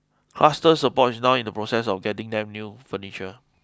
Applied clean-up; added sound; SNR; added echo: none; none; none; none.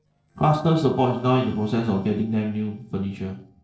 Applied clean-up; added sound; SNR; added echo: neural separator model SepFormer DNS4.